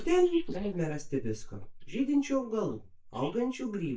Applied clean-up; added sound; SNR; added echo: neural mask model DeepFilterNet 3.